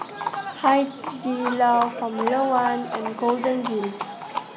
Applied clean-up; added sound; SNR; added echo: none; Livestock, farm animals, working animals; 7 dB; none.